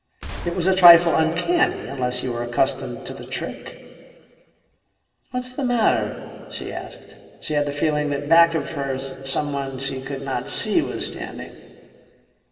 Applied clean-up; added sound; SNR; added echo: none; Gunshot, gunfire; 13 dB; reverberation time 2.7 s.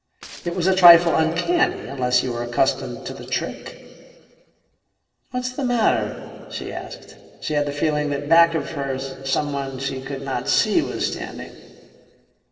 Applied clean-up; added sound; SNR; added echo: neural separator model SepFormer DNS4.